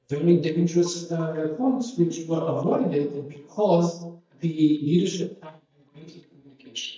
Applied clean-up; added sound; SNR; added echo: neural mask model DeepFilterNet 3.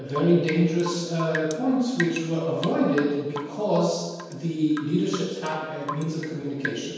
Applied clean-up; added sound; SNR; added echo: none; Drip / Rain; 13 dB; reverberation time 1.2 s.